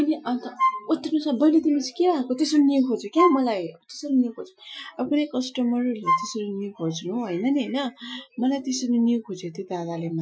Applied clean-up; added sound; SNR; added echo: classical method Wiener filter.